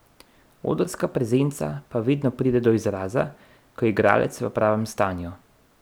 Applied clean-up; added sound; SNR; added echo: none; none; none; none.